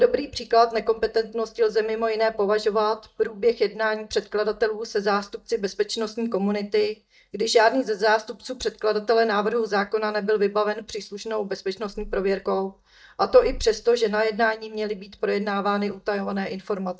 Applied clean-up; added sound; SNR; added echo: neural mask model DeepFilterNet 3.